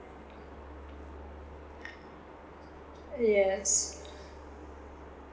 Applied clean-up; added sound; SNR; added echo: none; Truck; 16 dB; reverberation time 0.4 s.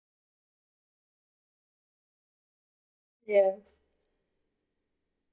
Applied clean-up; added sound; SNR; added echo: neural mask model DeepFilterNet 3.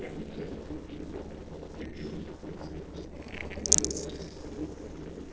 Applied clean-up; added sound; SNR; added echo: neural separator model SepFormer DNS4.